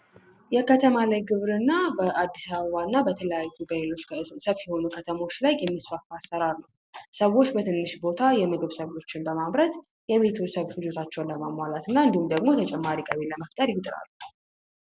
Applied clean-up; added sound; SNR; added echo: none; none; none; none.